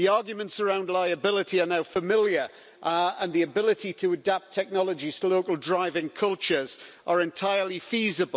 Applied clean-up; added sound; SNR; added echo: none; none; none; none.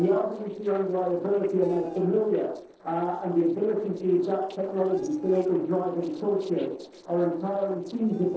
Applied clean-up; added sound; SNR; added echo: neural separator model SepFormer DNS4.